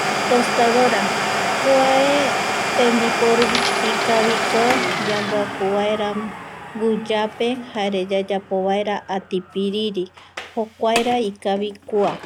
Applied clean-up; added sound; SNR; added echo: none; Domestic sounds, home sounds + Coin (dropping); 2 dB; none.